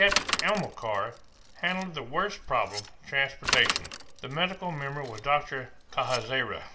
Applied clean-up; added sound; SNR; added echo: none; Bicycle; 6 dB; reverberation time 0.5 s.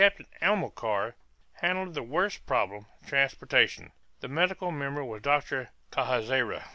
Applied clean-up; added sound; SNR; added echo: none; none; none; none.